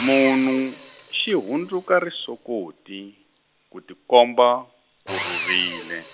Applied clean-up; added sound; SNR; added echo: none; Sawing; 13 dB; none.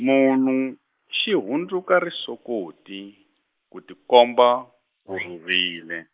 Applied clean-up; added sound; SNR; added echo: neural mask model Resemble Enhance denoiser.